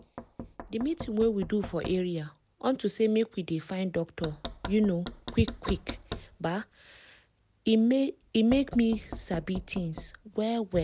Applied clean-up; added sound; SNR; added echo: none; Knock; 14 dB; none.